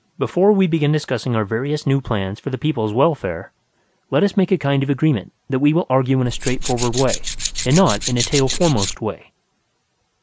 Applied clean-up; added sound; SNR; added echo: none; Tools; 4 dB; none.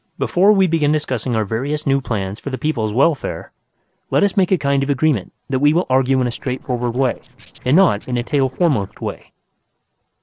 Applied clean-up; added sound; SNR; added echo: neural separator model SepFormer DNS4.